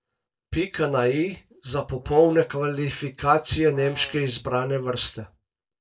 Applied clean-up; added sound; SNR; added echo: neural separator model SepFormer DNS4.